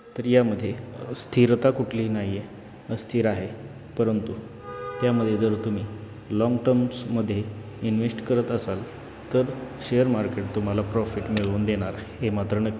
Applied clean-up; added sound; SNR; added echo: none; Tools; 19 dB; none.